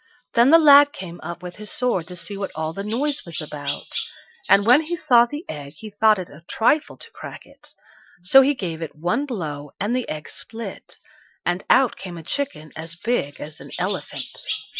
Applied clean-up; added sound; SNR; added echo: classical method Wiener filter.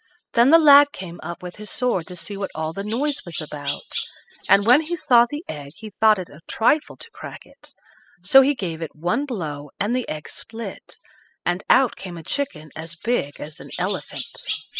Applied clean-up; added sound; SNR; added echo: classical method spectral subtraction.